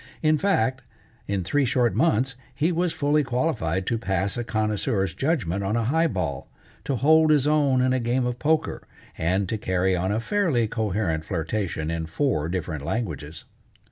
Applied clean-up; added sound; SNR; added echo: none; none; none; none.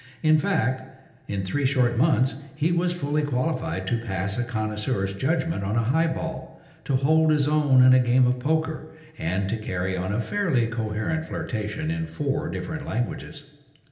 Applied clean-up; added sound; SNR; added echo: none; none; none; reverberation time 0.9 s.